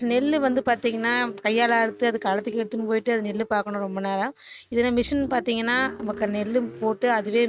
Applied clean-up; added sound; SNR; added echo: neural mask model RNNoise.